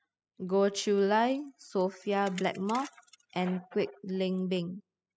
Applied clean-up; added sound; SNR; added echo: classical method spectral subtraction.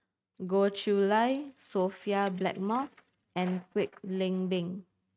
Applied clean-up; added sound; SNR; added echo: neural mask model RNNoise.